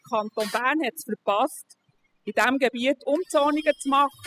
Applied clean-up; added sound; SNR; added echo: classical method spectral subtraction.